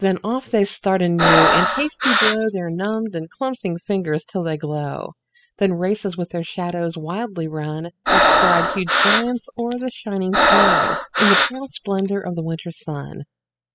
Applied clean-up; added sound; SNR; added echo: classical method spectral subtraction.